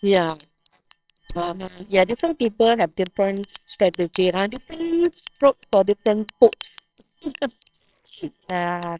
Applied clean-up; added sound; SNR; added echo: neural separator model SepFormer WHAMR!.